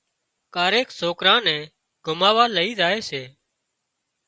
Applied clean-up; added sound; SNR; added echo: none; none; none; none.